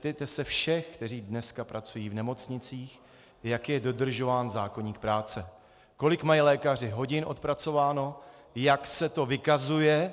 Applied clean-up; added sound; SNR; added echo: none; none; none; none.